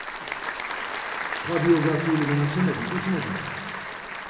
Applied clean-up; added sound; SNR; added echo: none; Applause / Crowd; 5 dB; reverberation time 1.9 s.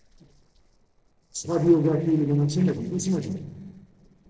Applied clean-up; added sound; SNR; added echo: neural separator model SepFormer DNS4.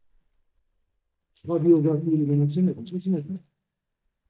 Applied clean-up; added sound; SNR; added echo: neural mask model DeepFilterNet 3.